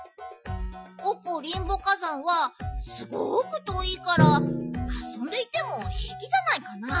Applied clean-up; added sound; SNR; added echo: classical method Wiener filter.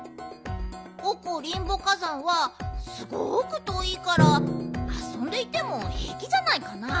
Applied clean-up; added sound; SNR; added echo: none; Drum; 4 dB; none.